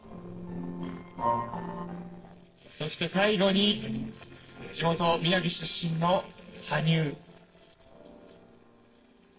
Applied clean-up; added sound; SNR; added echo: neural separator model SepFormer DNS4.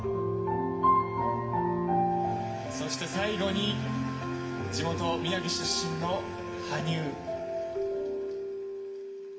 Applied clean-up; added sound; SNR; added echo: none; Keyboard (musical); 9 dB; reverberation time 1.0 s.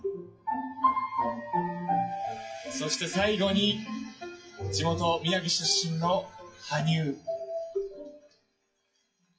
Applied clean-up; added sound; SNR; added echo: classical method WPE with log-MMSE.